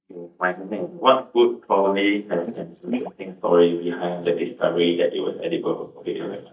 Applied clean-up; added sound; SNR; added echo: neural mask model DeepFilterNet 3.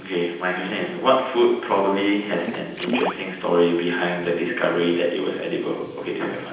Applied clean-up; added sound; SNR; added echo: none; Water / Splash, splatter; 9 dB; reverberation time 0.9 s.